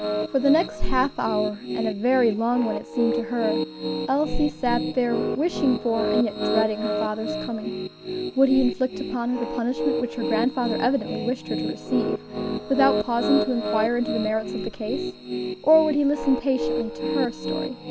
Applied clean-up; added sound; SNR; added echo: none; Piano; 4 dB; none.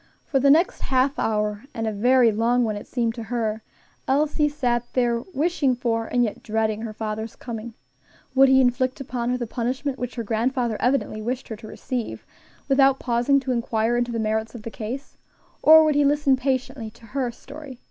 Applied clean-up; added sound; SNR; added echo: none; none; none; none.